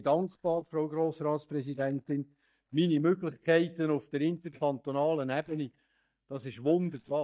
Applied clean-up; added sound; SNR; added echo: neural mask model DeepFilterNet 3.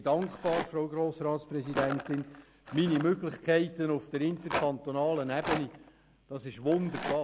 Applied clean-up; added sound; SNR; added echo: none; Rattle; 10 dB; none.